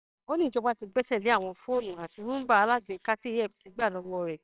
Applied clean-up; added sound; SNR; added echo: neural separator model SepFormer WHAMR!.